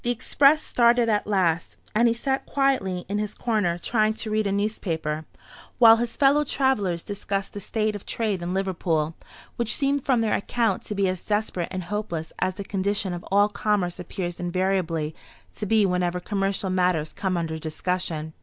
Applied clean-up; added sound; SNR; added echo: none; none; none; none.